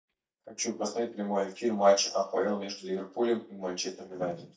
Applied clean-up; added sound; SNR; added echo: neural mask model DeepFilterNet 3.